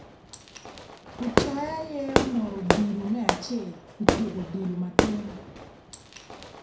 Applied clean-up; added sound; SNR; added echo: none; Fireworks; -3 dB; reverberation time 0.4 s.